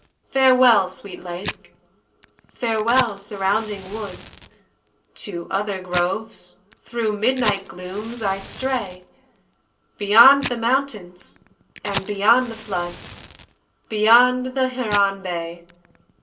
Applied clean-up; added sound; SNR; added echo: none; Fire; 15 dB; reverberation time 0.2 s.